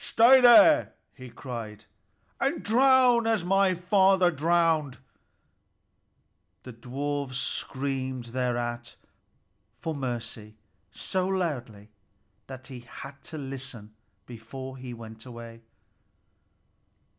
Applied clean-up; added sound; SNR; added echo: none; none; none; none.